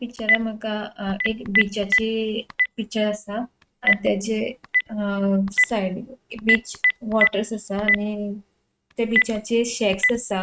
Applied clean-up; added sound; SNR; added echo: neural mask model RNNoise.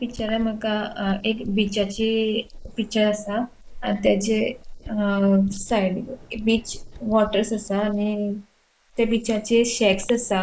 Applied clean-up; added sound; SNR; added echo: neural mask model Resemble Enhance denoiser.